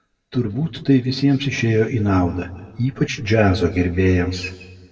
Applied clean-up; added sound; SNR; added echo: none; none; none; reverberation time 1.4 s.